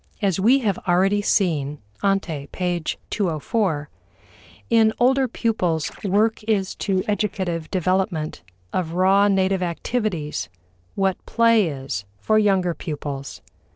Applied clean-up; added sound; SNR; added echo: neural separator model SepFormer DNS4.